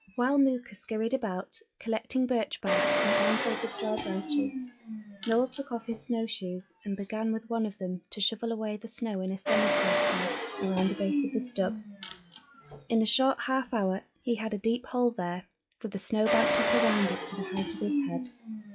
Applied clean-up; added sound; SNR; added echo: classical method log-MMSE.